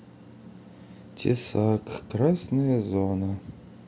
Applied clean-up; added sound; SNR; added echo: none; none; none; none.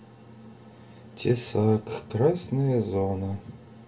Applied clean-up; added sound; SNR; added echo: none; none; none; reverberation time 0.2 s.